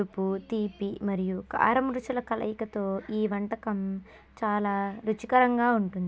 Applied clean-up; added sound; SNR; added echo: none; none; none; none.